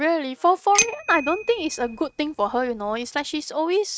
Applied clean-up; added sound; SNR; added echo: neural mask model RNNoise.